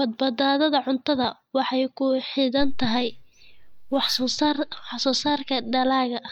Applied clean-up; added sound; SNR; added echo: neural mask model DeepFilterNet 3.